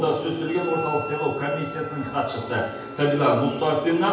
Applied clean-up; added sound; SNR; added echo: none; Wind instrument, woodwind instrument; 14 dB; reverberation time 0.9 s.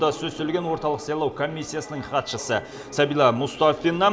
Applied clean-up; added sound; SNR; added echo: none; none; none; none.